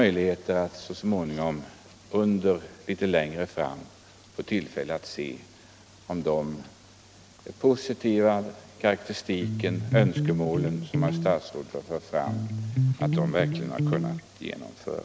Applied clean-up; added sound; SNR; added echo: none; Electric guitar; -1 dB; none.